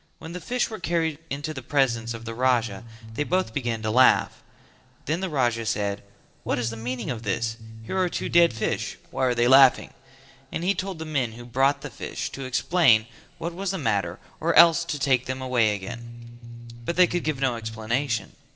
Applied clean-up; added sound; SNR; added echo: none; Bass guitar; 11 dB; reverberation time 0.4 s.